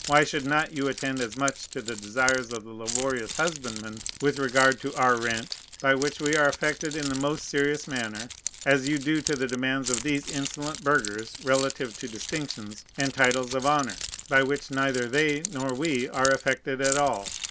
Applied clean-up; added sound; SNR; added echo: none; Keys jangling; 10 dB; none.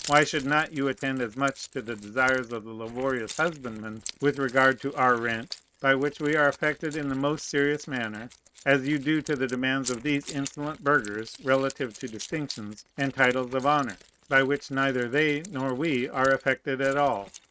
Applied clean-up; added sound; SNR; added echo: neural mask model RNNoise.